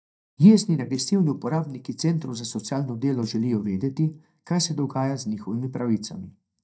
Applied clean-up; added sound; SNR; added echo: neural mask model DeepFilterNet 3.